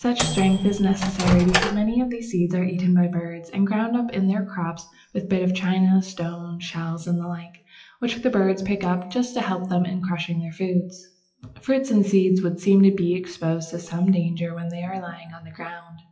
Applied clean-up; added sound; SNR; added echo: classical method WPE with log-MMSE.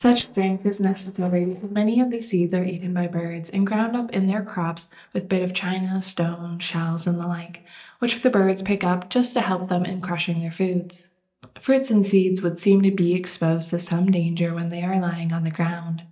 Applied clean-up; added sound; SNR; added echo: neural mask model DeepFilterNet 3.